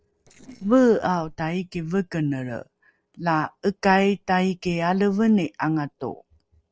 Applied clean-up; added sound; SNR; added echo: neural separator model SepFormer DNS4.